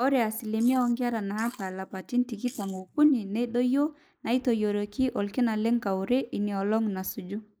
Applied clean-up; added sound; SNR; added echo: neural mask model Resemble Enhance denoiser.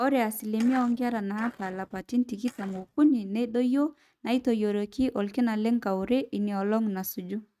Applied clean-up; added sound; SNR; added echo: neural mask model RNNoise.